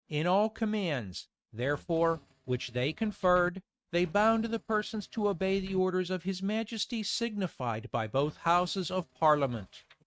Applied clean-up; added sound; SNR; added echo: neural mask model RNNoise.